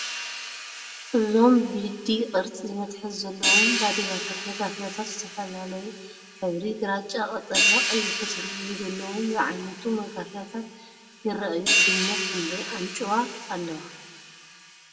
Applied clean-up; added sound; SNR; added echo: none; Hi-hat; 1 dB; reverberation time 1.1 s.